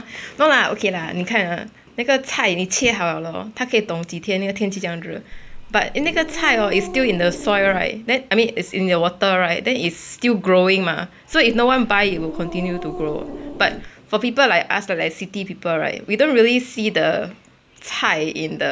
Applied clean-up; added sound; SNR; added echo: none; Growling; 11 dB; none.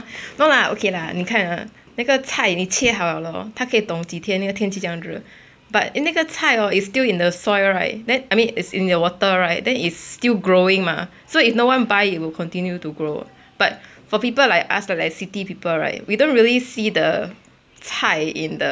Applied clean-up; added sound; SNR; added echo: none; none; none; none.